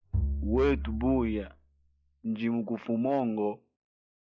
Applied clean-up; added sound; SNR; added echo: classical method log-MMSE.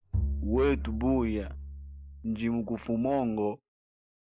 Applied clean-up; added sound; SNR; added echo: none; Bowed string instrument; 5 dB; none.